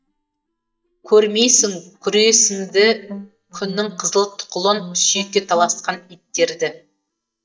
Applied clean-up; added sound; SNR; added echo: neural mask model DeepFilterNet 3.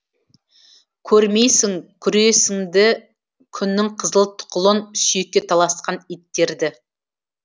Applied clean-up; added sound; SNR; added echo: none; none; none; none.